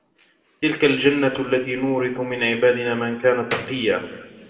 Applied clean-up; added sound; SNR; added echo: none; Slam; 18 dB; reverberation time 1.8 s.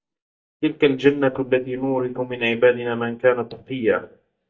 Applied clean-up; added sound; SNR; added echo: neural mask model DeepFilterNet 3.